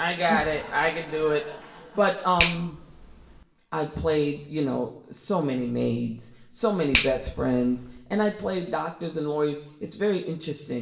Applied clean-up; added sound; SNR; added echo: none; Finger snapping; 10 dB; reverberation time 0.7 s.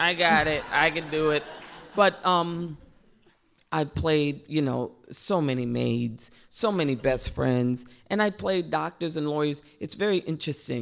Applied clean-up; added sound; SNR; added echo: none; none; none; none.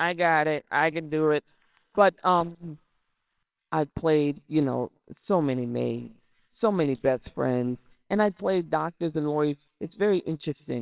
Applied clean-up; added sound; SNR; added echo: neural separator model SepFormer WHAMR!.